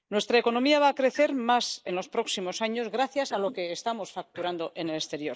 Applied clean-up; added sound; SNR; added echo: neural mask model Resemble Enhance denoiser.